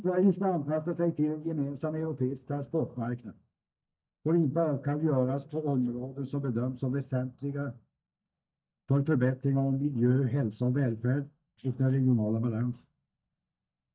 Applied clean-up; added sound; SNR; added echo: neural mask model DeepFilterNet 3.